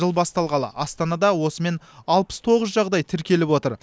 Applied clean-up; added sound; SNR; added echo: none; none; none; none.